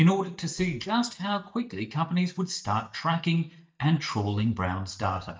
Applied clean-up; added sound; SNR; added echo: neural mask model DeepFilterNet 3.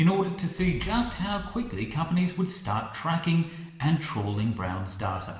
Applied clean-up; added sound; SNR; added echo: none; Boom; 13 dB; reverberation time 1.1 s.